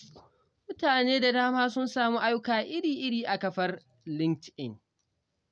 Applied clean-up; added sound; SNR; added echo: none; none; none; none.